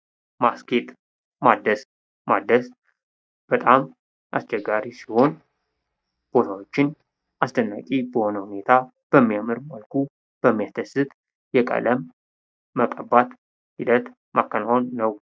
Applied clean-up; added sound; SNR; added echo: neural mask model DeepFilterNet 3.